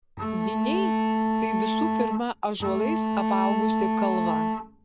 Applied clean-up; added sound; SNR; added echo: none; Bowed string instrument; -4 dB; none.